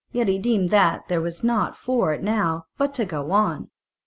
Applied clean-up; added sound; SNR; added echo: none; none; none; none.